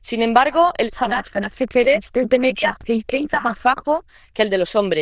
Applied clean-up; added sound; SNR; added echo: neural diffusion model UNIVERSE++.